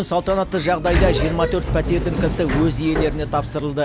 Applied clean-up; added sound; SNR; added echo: none; Sliding door; 3 dB; none.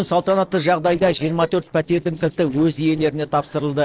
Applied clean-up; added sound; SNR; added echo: neural separator model SepFormer DNS4.